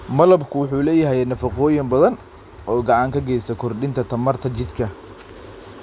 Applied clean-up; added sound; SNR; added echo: none; none; none; none.